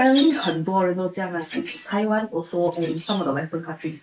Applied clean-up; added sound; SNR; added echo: neural mask model Resemble Enhance denoiser.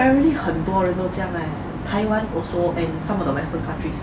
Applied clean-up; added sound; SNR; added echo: none; none; none; none.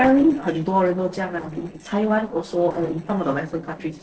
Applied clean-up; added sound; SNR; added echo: neural separator model SepFormer DNS4.